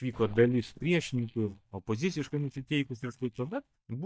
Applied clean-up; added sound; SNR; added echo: neural mask model DeepFilterNet 3.